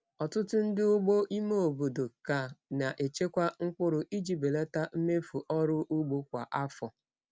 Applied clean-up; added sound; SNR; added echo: none; none; none; none.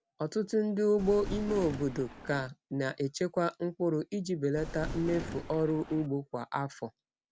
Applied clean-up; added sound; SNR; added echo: none; Thunder; 9 dB; none.